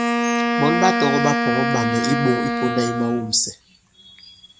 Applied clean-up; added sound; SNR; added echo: none; Wind instrument, woodwind instrument; -1 dB; none.